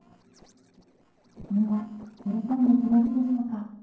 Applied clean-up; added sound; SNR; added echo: neural separator model SepFormer DNS4.